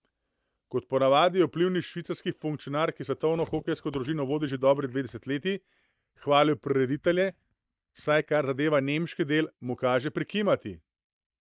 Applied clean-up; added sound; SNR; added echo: neural mask model DeepFilterNet 3.